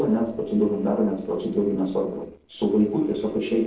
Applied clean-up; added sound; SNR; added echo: neural separator model SepFormer DNS4.